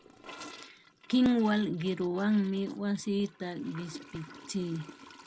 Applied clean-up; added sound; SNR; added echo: none; Toilet flush / Gurgling; 19 dB; none.